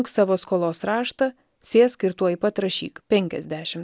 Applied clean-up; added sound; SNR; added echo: none; none; none; none.